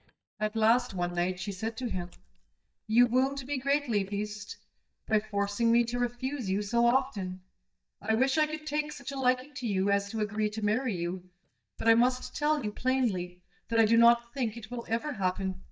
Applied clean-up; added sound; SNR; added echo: neural mask model DeepFilterNet 3.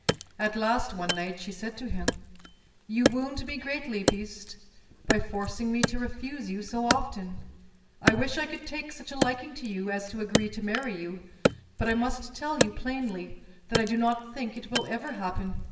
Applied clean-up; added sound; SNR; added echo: none; Wood; 2 dB; reverberation time 1.0 s.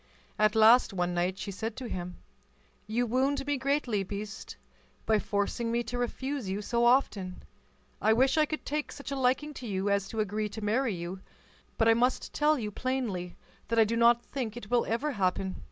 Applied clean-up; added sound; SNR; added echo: none; none; none; none.